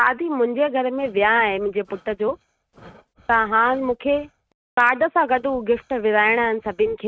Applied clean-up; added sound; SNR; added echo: neural mask model RNNoise.